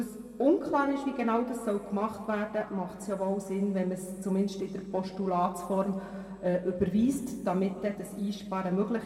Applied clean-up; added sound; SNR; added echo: none; none; none; reverberation time 1.9 s.